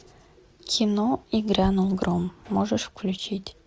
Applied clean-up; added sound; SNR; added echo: none; none; none; none.